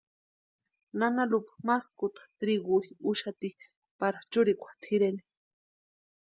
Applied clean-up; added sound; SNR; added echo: none; none; none; none.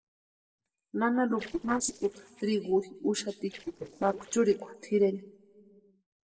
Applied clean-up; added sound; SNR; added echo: neural separator model SepFormer DNS4.